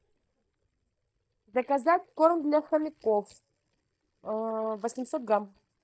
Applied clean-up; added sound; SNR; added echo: neural mask model DeepFilterNet 3.